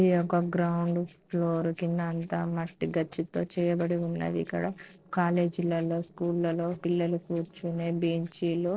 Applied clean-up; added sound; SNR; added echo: neural separator model SepFormer DNS4.